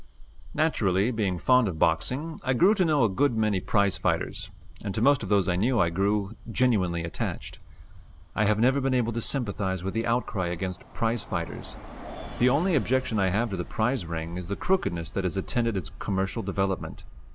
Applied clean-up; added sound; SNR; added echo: none; Bus; 14 dB; none.